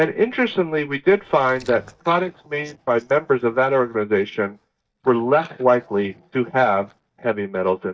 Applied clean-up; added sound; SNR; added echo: neural mask model DeepFilterNet 3.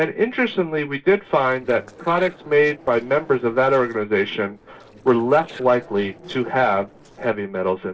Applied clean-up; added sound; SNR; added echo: neural separator model SepFormer DNS4.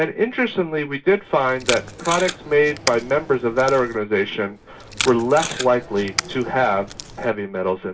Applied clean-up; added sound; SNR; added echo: none; Packing tape, duct tape; 10 dB; reverberation time 0.2 s.